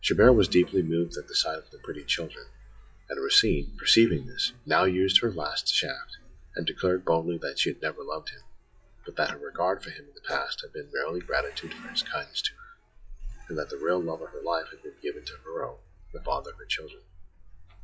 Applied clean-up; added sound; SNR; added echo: classical method WPE with log-MMSE.